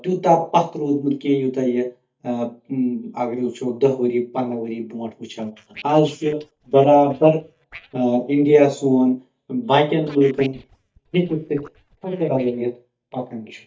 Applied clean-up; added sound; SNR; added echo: neural mask model DeepFilterNet 3.